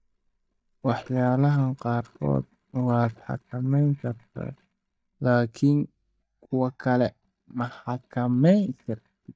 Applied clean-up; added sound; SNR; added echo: neural mask model DeepFilterNet 3.